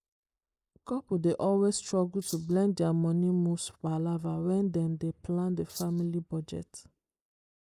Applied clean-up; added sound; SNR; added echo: neural mask model Resemble Enhance denoiser.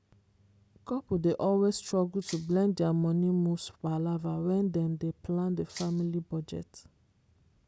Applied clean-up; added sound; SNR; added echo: none; Rattle (instrument); 15 dB; none.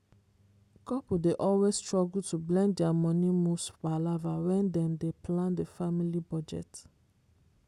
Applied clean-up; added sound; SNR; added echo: none; none; none; none.